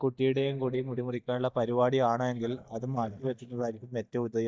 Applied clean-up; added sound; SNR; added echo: neural mask model DeepFilterNet 3.